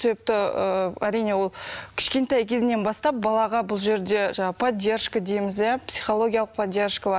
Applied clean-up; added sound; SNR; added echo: none; none; none; none.